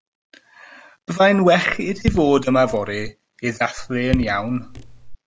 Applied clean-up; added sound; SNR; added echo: none; Raindrop / Drip; 8 dB; none.